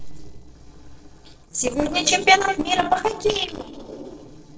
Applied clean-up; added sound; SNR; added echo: neural separator model SepFormer DNS4.